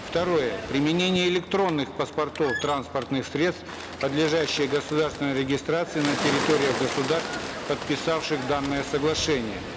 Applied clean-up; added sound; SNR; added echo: none; Bird + Squeak; 8 dB; none.